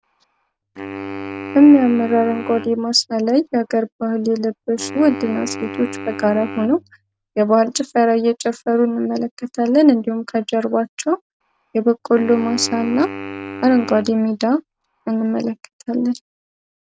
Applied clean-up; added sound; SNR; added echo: none; Wind instrument, woodwind instrument; 13 dB; none.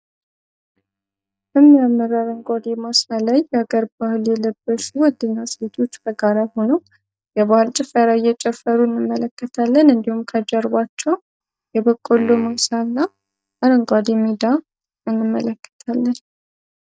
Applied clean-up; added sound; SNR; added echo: neural mask model DeepFilterNet 3.